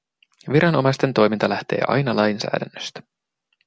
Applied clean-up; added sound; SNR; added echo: none; none; none; none.